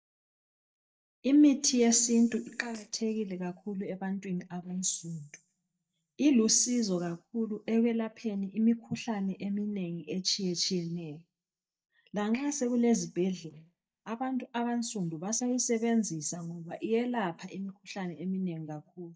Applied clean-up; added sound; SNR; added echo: neural mask model DeepFilterNet 3.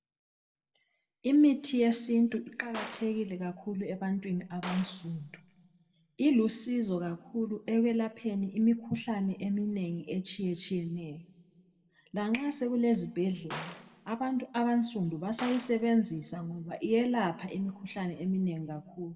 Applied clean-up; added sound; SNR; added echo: none; Gunshot, gunfire; 16 dB; reverberation time 1.1 s.